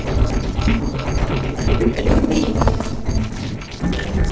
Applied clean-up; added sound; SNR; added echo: neural separator model SepFormer DNS4.